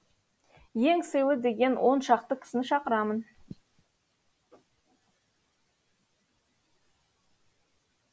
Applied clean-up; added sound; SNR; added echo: none; none; none; none.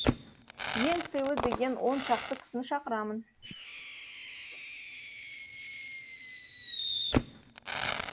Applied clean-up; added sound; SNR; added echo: none; Fireworks; -5 dB; none.